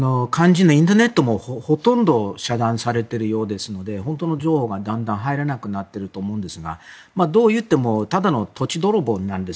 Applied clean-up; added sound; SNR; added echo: none; none; none; none.